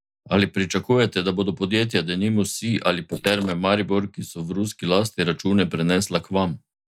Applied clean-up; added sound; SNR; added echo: neural mask model Resemble Enhance denoiser.